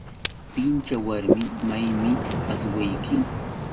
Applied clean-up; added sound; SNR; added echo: none; Ocean; 1 dB; reverberation time 0.3 s.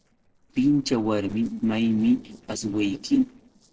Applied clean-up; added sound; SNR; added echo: neural separator model SepFormer DNS4.